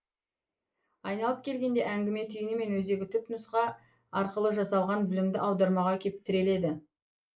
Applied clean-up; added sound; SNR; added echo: neural mask model Resemble Enhance denoiser.